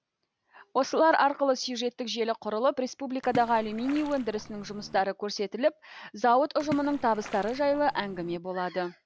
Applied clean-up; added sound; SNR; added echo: none; Splash, splatter; 14 dB; none.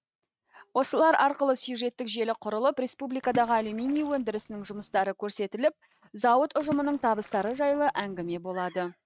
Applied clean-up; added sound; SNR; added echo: neural mask model RNNoise.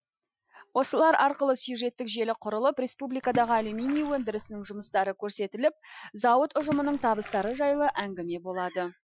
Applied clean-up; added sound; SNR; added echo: classical method Wiener filter.